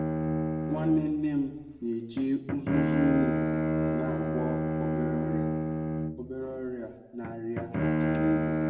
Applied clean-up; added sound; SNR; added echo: none; Bowed string instrument; -3 dB; reverberation time 0.8 s.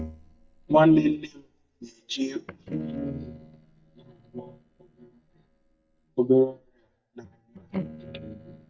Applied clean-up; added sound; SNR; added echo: neural mask model DeepFilterNet 3.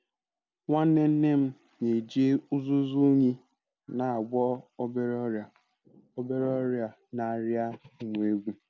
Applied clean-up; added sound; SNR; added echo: none; none; none; none.